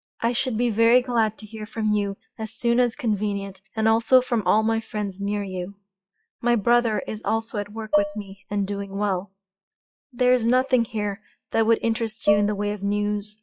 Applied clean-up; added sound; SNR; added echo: classical method log-MMSE.